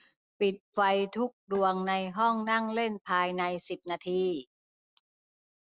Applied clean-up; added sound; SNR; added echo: neural separator model SepFormer DNS4.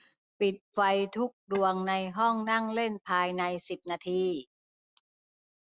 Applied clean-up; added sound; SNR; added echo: none; Tap / Wood; 15 dB; none.